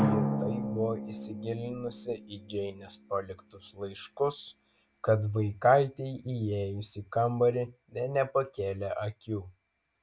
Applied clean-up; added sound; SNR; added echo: none; Drum; 7 dB; none.